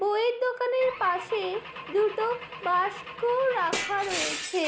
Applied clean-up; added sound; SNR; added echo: none; Glass / Engine / Car; 10 dB; none.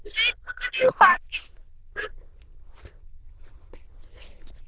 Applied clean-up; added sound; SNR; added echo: neural diffusion model UNIVERSE++.